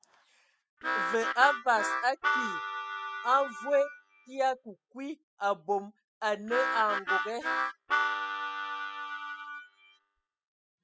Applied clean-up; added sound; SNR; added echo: classical method spectral subtraction.